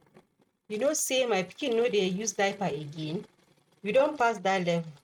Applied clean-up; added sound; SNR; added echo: neural mask model RNNoise.